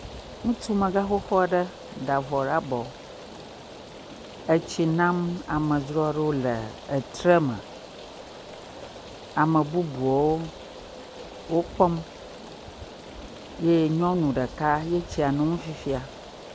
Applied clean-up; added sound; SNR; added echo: none; Rain; 16 dB; none.